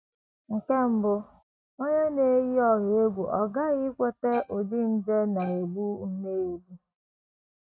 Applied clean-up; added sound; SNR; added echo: neural mask model RNNoise.